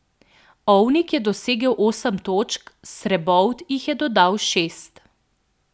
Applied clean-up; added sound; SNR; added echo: none; none; none; none.